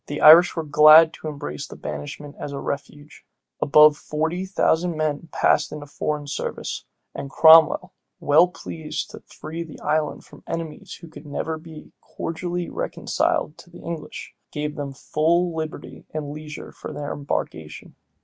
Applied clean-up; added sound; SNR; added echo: none; none; none; none.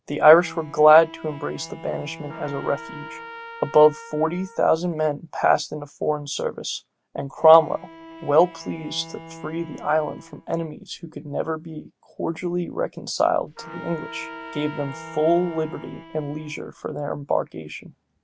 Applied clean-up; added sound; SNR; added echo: none; Bowed string instrument + Trumpet; 17 dB; none.